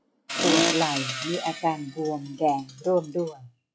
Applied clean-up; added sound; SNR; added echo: classical method log-MMSE.